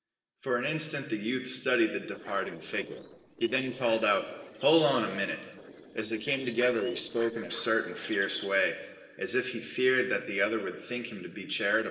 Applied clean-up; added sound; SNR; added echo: neural separator model SepFormer DNS4.